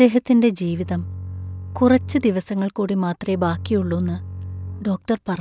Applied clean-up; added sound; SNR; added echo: none; Bowed string instrument; 11 dB; none.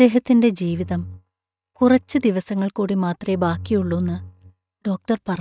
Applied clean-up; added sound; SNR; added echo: neural mask model RNNoise.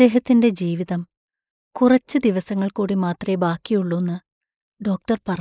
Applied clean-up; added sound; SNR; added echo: neural mask model Resemble Enhance denoiser.